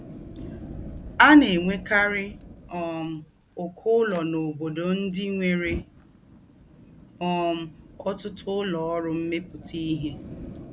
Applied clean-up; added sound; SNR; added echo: none; Fire; 16 dB; none.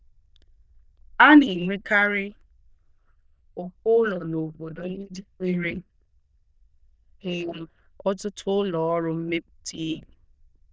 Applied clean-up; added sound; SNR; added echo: neural diffusion model UNIVERSE++.